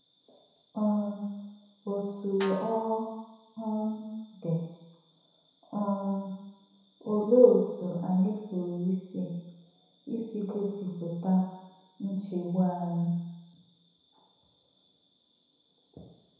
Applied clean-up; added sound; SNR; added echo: none; Snare drum; 15 dB; reverberation time 1.0 s.